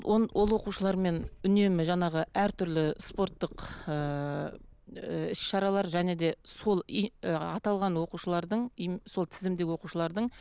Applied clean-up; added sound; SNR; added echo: none; Purr; 20 dB; none.